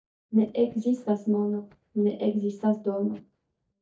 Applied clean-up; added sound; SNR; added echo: neural mask model DeepFilterNet 3.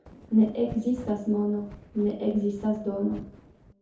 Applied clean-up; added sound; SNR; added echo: none; Wind; 19 dB; reverberation time 0.5 s.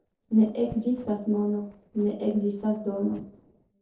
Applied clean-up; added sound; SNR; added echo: neural separator model SepFormer DNS4.